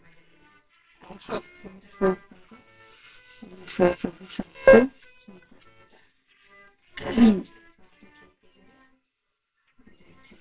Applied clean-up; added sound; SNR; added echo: neural separator model SepFormer WHAMR!.